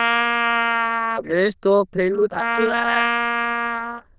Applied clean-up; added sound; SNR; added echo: neural diffusion model UNIVERSE++.